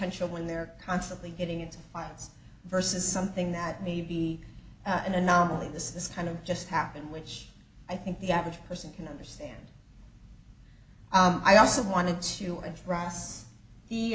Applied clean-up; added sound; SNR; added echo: none; none; none; none.